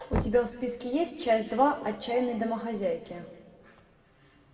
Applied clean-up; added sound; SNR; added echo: none; Knock; 11 dB; reverberation time 1.6 s.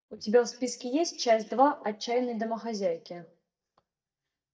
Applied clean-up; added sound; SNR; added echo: neural mask model DeepFilterNet 3.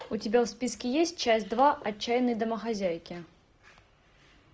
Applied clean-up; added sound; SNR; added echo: none; none; none; none.